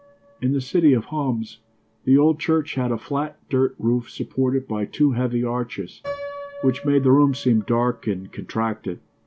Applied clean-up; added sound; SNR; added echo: none; Piano; 20 dB; none.